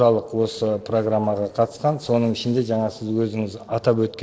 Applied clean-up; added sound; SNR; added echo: neural separator model SepFormer DNS4.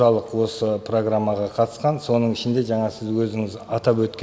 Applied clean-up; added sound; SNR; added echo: none; none; none; none.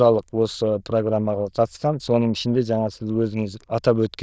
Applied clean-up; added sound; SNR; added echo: neural diffusion model UNIVERSE++.